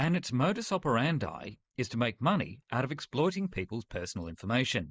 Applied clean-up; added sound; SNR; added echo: neural mask model Resemble Enhance denoiser.